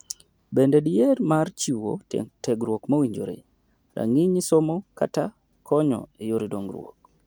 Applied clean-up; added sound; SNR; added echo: none; none; none; none.